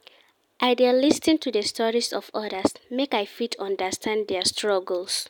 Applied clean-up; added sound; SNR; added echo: none; none; none; none.